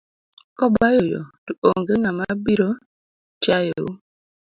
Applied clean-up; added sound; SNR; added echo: none; none; none; none.